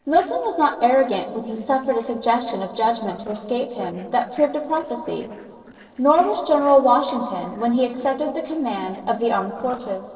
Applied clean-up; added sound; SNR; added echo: neural separator model SepFormer DNS4.